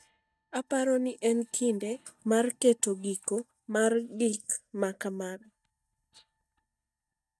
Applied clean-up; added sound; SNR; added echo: neural mask model DeepFilterNet 3.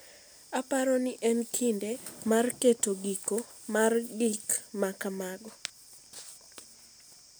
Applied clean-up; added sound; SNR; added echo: none; none; none; none.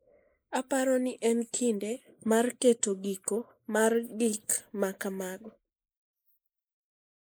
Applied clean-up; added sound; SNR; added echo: neural mask model Resemble Enhance denoiser.